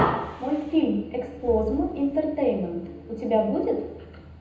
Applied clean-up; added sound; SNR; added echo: none; Breathing; 16 dB; reverberation time 0.8 s.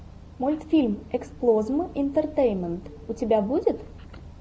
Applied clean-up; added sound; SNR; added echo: none; none; none; none.